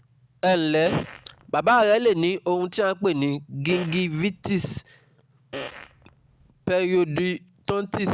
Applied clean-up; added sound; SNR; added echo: none; Fart; 16 dB; none.